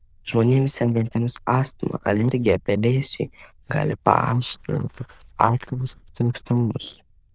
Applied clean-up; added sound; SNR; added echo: neural diffusion model UNIVERSE++.